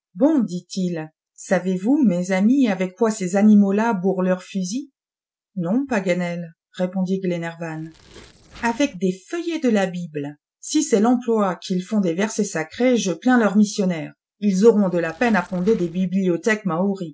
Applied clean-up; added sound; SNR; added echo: neural separator model SepFormer DNS4.